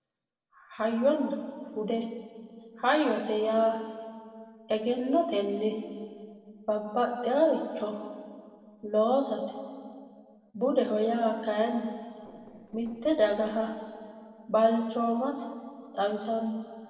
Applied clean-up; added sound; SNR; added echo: neural separator model SepFormer DNS4.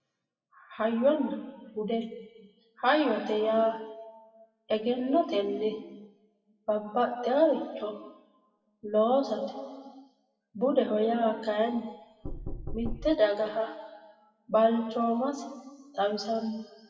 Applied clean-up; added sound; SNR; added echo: classical method WPE with log-MMSE.